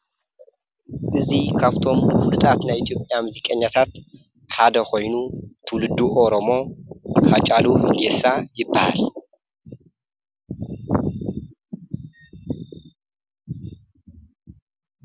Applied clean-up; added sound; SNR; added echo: none; none; none; none.